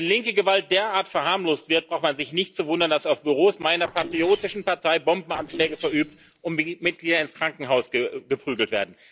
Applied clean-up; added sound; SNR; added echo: neural separator model SepFormer DNS4.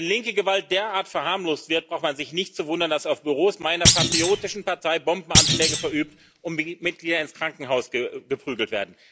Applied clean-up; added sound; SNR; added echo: none; Thump, thud; -3 dB; none.